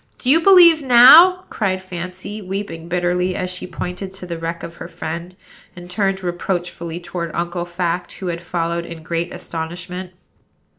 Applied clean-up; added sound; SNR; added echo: none; none; none; none.